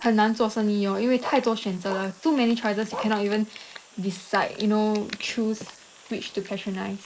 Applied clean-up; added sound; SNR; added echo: neural mask model Resemble Enhance denoiser.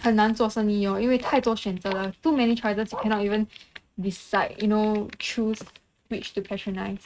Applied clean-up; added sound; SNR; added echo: neural mask model RNNoise.